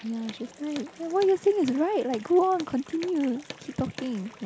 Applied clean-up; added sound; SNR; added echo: none; Water + Hammer; 18 dB; none.